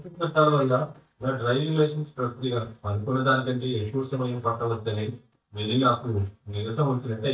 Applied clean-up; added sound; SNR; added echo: neural mask model DeepFilterNet 3.